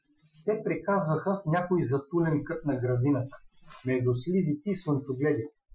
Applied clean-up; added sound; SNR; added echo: classical method Wiener filter.